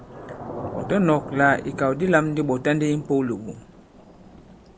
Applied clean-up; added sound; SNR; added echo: none; Thunder / Rain; 14 dB; none.